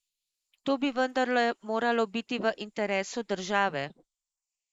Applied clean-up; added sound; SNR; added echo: neural mask model Resemble Enhance denoiser.